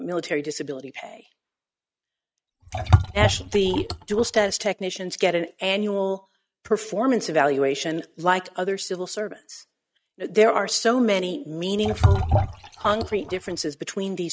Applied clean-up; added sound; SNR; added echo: neural mask model RNNoise.